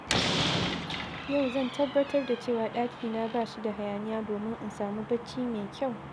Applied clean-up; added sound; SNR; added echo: none; Slam; 4 dB; none.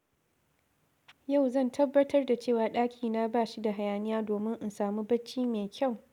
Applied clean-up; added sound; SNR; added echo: none; none; none; none.